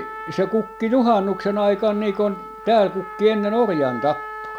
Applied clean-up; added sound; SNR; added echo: none; Trumpet; 13 dB; none.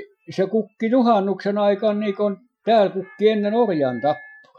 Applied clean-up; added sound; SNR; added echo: classical method Wiener filter.